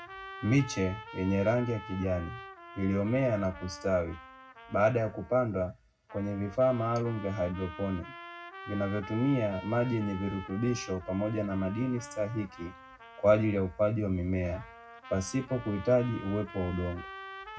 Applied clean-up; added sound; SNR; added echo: none; Trumpet; 16 dB; reverberation time 0.4 s.